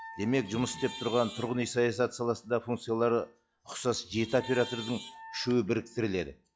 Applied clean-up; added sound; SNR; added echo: classical method log-MMSE.